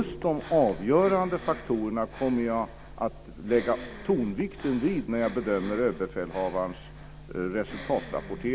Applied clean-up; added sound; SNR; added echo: none; Breathing; 16 dB; none.